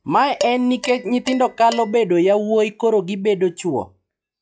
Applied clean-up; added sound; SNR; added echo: classical method log-MMSE.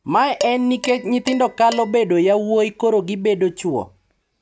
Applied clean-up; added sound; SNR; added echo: none; Dishes, pots, and pans; 15 dB; none.